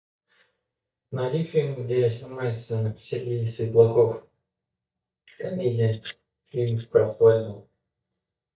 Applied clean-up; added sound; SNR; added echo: neural mask model DeepFilterNet 3.